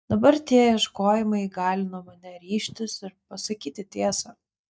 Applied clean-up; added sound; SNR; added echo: neural mask model DeepFilterNet 3.